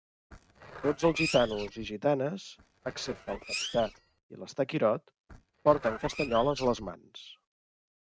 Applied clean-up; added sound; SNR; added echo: neural mask model RNNoise.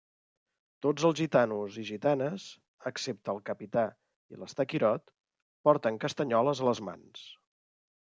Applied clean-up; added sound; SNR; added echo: none; none; none; none.